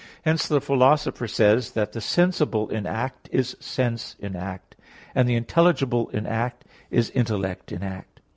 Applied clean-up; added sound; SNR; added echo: none; none; none; none.